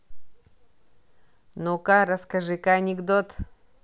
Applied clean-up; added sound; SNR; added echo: none; none; none; none.